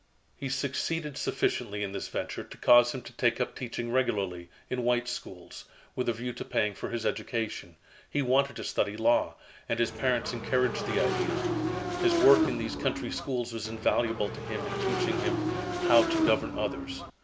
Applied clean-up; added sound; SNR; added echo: none; Motorcycle / Engine; 1 dB; none.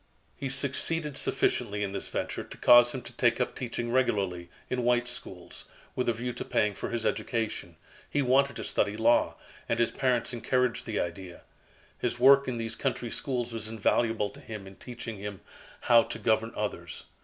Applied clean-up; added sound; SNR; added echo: none; none; none; none.